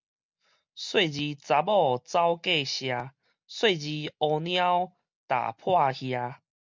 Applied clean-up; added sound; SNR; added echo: none; none; none; none.